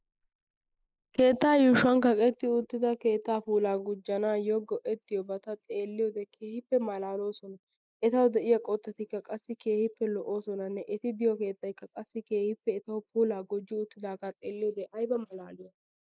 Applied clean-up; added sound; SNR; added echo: neural mask model Resemble Enhance denoiser.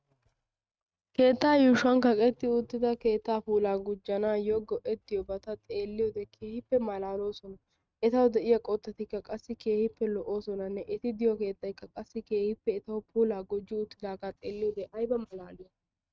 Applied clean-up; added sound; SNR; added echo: neural mask model RNNoise.